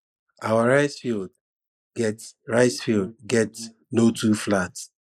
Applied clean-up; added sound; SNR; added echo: neural mask model Resemble Enhance denoiser.